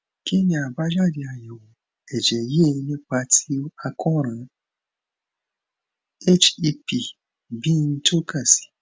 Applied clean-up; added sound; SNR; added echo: none; none; none; none.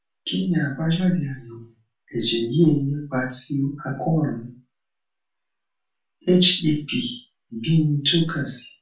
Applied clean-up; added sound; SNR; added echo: none; none; none; reverberation time 0.3 s.